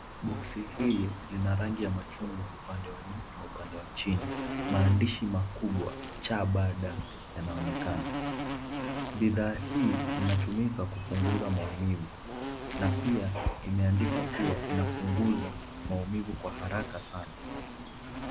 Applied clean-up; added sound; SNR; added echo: none; Insect; 6 dB; none.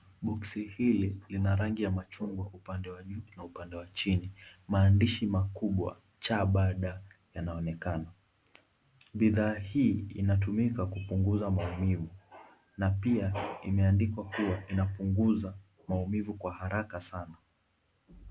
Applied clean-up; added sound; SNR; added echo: none; none; none; none.